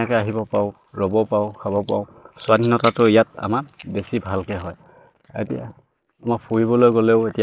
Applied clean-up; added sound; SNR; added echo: neural mask model Resemble Enhance denoiser.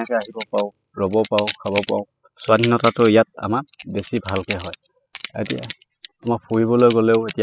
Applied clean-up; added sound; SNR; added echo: classical method spectral subtraction.